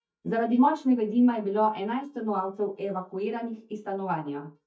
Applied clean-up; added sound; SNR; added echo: neural mask model DeepFilterNet 3.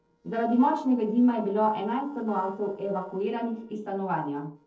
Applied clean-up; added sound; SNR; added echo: neural separator model SepFormer DNS4.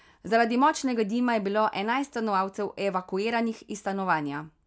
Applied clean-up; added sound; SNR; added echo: none; none; none; none.